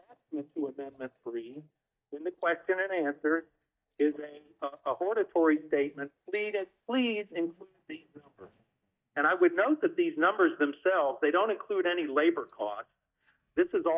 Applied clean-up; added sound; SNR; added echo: neural mask model DeepFilterNet 3.